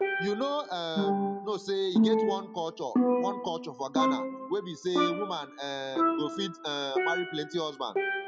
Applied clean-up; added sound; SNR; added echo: none; Percussion; -3 dB; none.